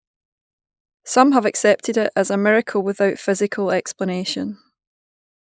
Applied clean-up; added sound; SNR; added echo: neural mask model Resemble Enhance denoiser.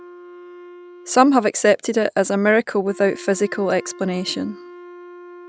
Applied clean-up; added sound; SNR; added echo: none; Wind instrument, woodwind instrument; 20 dB; none.